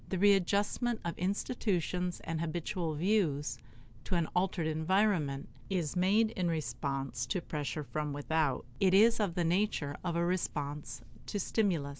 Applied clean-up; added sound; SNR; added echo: none; none; none; none.